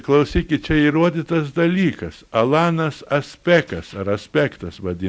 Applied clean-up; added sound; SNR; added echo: none; none; none; none.